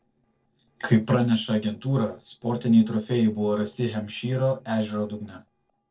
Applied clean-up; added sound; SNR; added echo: neural separator model SepFormer DNS4.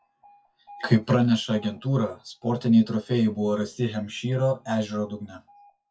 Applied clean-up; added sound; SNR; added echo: classical method WPE with log-MMSE.